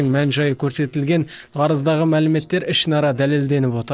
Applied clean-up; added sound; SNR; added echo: neural separator model SepFormer DNS4.